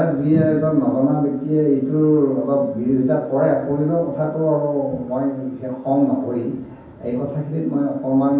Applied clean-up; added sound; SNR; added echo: none; none; none; reverberation time 0.9 s.